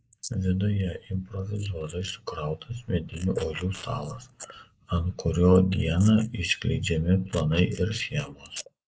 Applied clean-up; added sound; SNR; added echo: neural mask model Resemble Enhance denoiser.